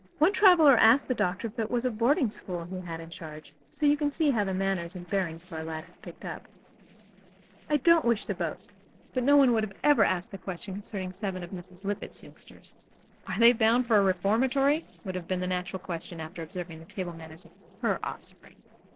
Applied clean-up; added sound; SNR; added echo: neural separator model SepFormer DNS4.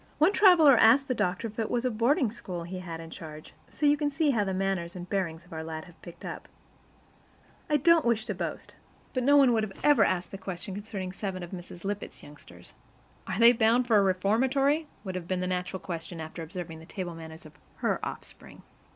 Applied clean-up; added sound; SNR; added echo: none; none; none; none.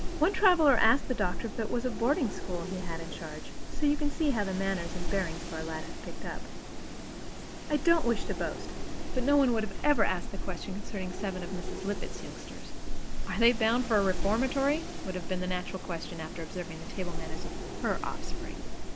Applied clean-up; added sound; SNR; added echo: none; Wind; 0 dB; none.